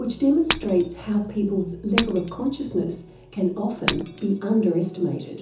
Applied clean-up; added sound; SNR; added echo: none; Shatter; 9 dB; reverberation time 0.7 s.